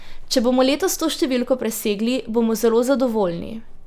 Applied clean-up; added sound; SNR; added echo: none; Livestock, farm animals, working animals; 15 dB; none.